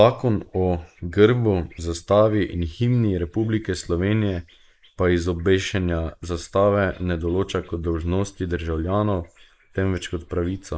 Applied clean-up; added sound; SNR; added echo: neural mask model Resemble Enhance denoiser.